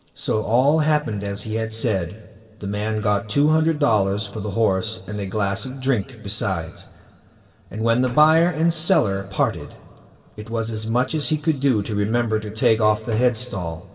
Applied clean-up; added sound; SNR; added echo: none; Slam; 17 dB; reverberation time 2.8 s.